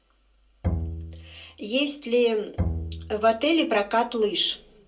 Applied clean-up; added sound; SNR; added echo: none; Bowed string instrument; 6 dB; reverberation time 0.2 s.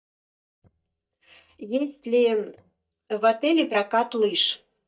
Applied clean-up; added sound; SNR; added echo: neural mask model DeepFilterNet 3.